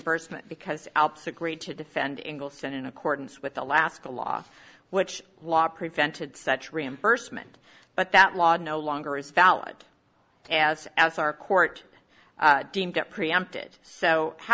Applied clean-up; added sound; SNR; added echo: none; none; none; none.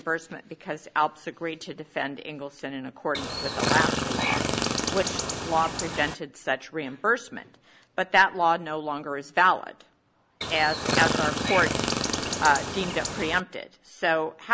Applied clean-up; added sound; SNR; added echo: none; Chirp, tweet; 0 dB; none.